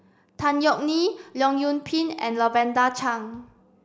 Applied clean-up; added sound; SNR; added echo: none; none; none; none.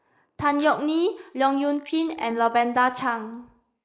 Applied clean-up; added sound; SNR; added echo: neural mask model Resemble Enhance denoiser.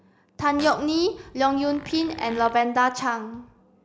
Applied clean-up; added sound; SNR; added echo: none; Fart; 18 dB; none.